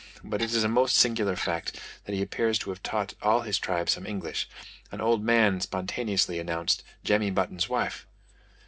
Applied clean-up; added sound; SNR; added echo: neural separator model SepFormer DNS4.